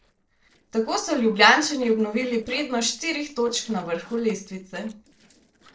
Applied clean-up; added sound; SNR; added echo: neural separator model SepFormer DNS4.